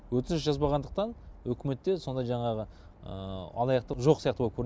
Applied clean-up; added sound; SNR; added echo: none; none; none; none.